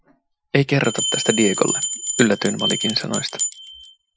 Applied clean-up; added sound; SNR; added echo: classical method Wiener filter.